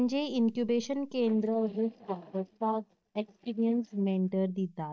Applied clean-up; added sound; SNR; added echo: neural mask model DeepFilterNet 3.